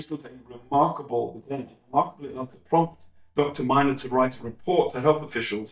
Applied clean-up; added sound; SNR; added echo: neural mask model DeepFilterNet 3.